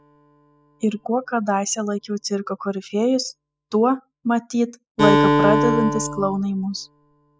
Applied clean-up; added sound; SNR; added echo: classical method spectral subtraction.